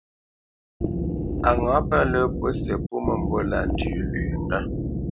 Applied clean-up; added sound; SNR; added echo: none; Wind instrument, woodwind instrument; -1 dB; none.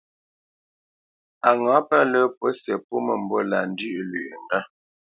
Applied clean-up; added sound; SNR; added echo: none; none; none; none.